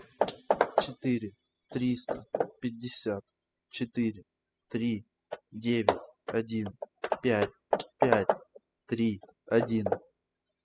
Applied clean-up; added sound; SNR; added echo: classical method spectral subtraction.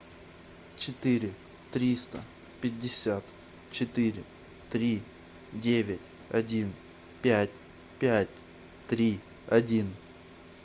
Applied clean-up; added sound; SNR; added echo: none; none; none; none.